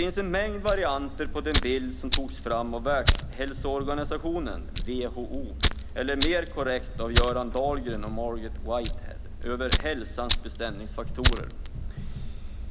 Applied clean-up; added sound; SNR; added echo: none; Fire; -1 dB; none.